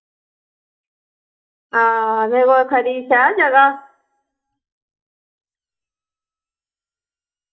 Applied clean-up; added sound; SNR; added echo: neural mask model DeepFilterNet 3.